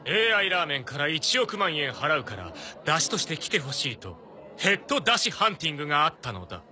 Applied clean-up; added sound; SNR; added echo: none; none; none; none.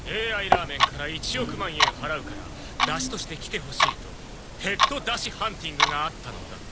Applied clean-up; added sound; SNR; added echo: none; Clock; -4 dB; none.